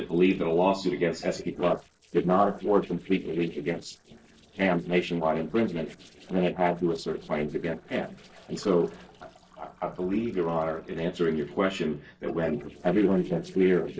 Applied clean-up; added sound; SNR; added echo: neural separator model SepFormer DNS4.